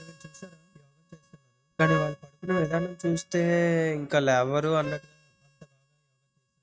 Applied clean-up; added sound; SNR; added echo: neural mask model RNNoise.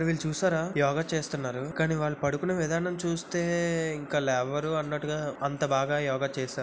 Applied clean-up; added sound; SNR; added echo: none; none; none; none.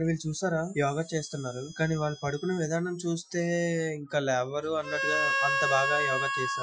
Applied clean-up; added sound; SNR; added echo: classical method Wiener filter.